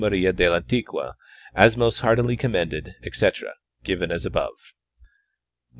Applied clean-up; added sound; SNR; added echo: none; none; none; none.